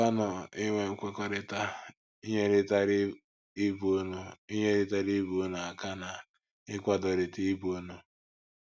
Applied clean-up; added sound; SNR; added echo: none; none; none; none.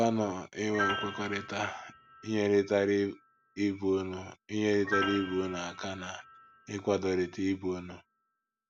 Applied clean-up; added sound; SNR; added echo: none; Piano; 10 dB; none.